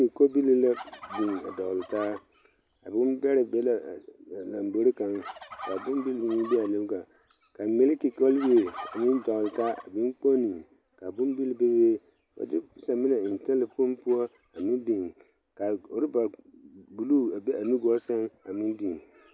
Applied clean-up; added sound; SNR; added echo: none; Fowl; 16 dB; none.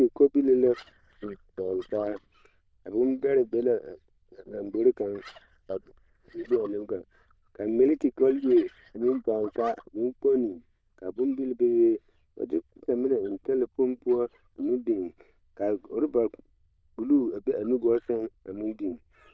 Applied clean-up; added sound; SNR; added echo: neural diffusion model UNIVERSE++.